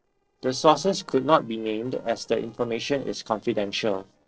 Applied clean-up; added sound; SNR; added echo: neural separator model SepFormer DNS4.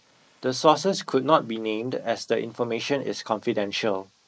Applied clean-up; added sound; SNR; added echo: neural mask model Resemble Enhance denoiser.